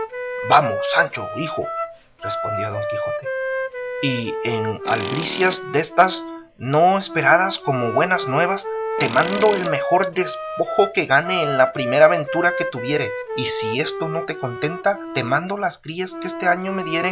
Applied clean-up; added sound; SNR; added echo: none; Wind instrument, woodwind instrument + Tools; 6 dB; none.